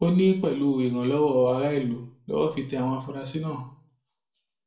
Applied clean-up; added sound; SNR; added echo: none; none; none; reverberation time 0.4 s.